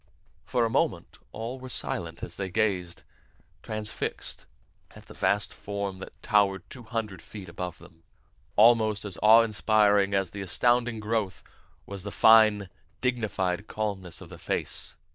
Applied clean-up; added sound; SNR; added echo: neural diffusion model UNIVERSE++.